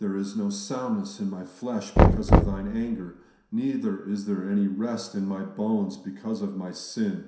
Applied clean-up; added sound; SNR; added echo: none; Knock; -4 dB; reverberation time 0.7 s.